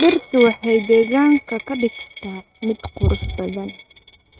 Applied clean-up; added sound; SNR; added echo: neural mask model RNNoise.